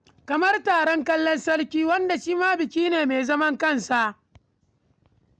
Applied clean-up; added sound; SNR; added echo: none; none; none; none.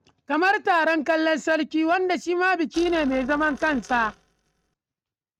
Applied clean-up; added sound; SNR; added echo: neural mask model RNNoise.